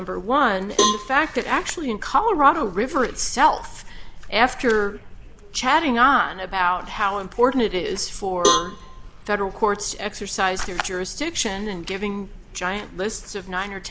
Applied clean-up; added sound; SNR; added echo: none; Cowbell; 4 dB; none.